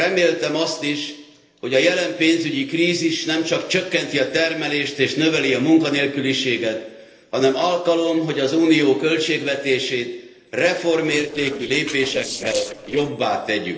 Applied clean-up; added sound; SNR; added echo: neural separator model SepFormer DNS4.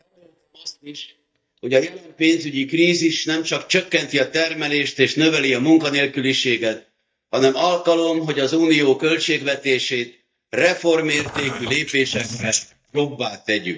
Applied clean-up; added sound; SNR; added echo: neural mask model DeepFilterNet 3.